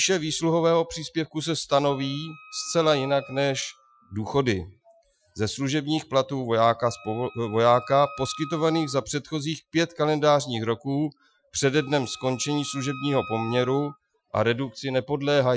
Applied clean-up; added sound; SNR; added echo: classical method Wiener filter.